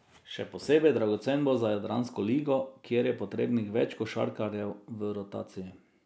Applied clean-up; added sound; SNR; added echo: none; none; none; none.